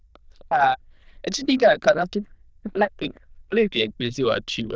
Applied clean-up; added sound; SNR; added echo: neural diffusion model UNIVERSE++.